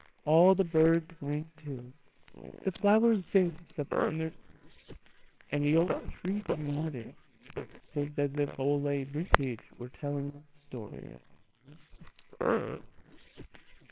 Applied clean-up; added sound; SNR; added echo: neural separator model SepFormer WHAMR!.